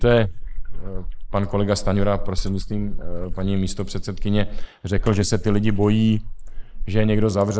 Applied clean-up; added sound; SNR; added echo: neural mask model Resemble Enhance denoiser.